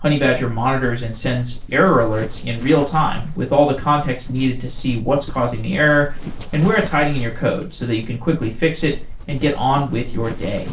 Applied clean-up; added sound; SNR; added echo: neural separator model SepFormer DNS4.